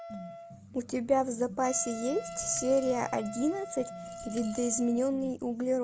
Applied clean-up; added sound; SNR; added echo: none; Wind instrument, woodwind instrument + Coin (dropping); 13 dB; none.